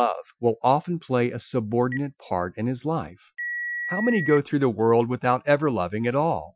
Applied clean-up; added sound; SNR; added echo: classical method Wiener filter.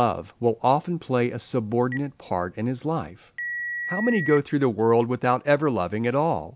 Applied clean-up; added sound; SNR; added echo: none; Telephone; 10 dB; none.